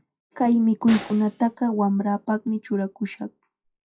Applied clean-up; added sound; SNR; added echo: classical method WPE with log-MMSE.